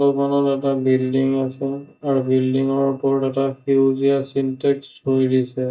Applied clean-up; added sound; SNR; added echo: neural mask model DeepFilterNet 3.